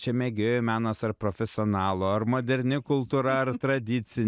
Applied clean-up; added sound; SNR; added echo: none; none; none; none.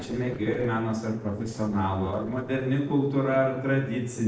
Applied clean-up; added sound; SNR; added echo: neural separator model SepFormer DNS4.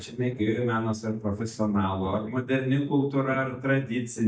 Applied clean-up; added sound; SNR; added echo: neural mask model DeepFilterNet 3.